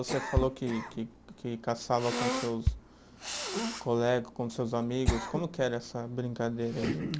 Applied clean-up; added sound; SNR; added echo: none; Bass drum + Cough; 3 dB; none.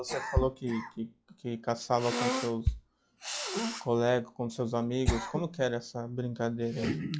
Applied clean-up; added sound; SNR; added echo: classical method log-MMSE.